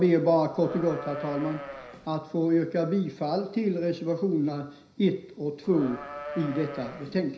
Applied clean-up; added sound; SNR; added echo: none; Livestock, farm animals, working animals; 12 dB; reverberation time 0.5 s.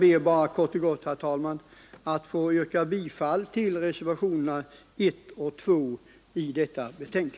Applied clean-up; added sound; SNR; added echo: none; none; none; none.